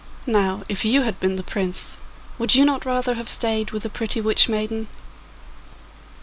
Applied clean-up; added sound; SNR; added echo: none; none; none; none.